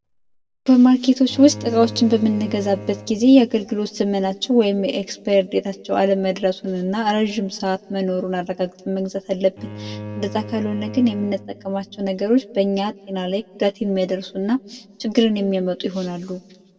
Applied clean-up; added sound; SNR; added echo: none; Bowed string instrument; 15 dB; reverberation time 1.2 s.